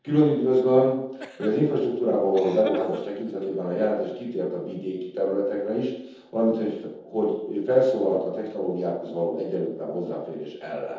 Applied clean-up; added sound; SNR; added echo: neural separator model SepFormer DNS4.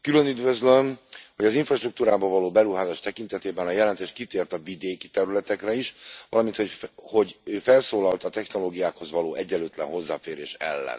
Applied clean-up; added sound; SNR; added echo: none; none; none; none.